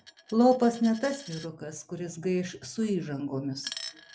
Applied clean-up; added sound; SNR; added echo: none; Coin (dropping); 18 dB; none.